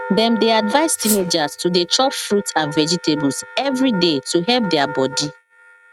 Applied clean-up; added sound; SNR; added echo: neural mask model RNNoise.